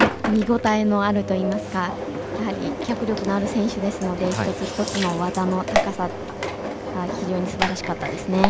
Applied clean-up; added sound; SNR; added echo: none; Engine; 3 dB; none.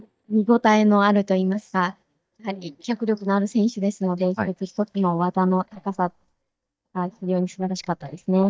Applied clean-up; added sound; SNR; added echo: neural mask model DeepFilterNet 3.